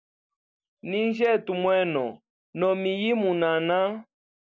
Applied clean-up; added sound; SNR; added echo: none; none; none; none.